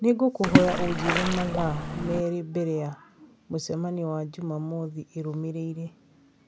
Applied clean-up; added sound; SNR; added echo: none; Splash, splatter; -3 dB; none.